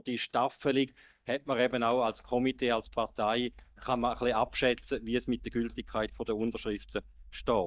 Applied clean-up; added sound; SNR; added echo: neural mask model DeepFilterNet 3.